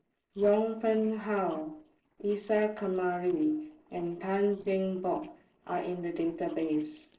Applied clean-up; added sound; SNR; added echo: neural separator model SepFormer DNS4.